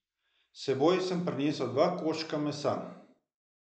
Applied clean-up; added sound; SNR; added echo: neural mask model Resemble Enhance denoiser.